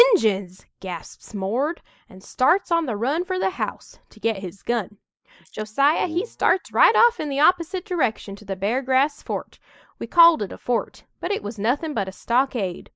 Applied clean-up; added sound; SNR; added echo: neural mask model Resemble Enhance denoiser.